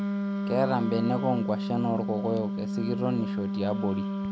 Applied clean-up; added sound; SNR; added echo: none; Wind instrument, woodwind instrument; 1 dB; none.